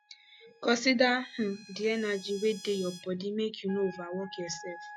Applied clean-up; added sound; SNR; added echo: classical method log-MMSE.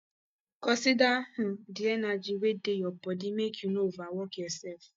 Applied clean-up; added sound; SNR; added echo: neural mask model DeepFilterNet 3.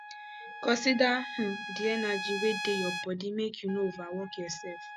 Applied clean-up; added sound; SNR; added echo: none; Trumpet; 8 dB; none.